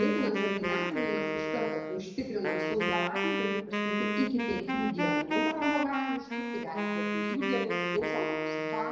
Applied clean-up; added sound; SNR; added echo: none; Wind instrument, woodwind instrument; -2 dB; reverberation time 1.0 s.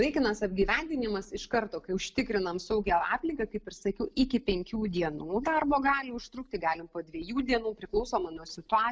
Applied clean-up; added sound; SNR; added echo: none; none; none; none.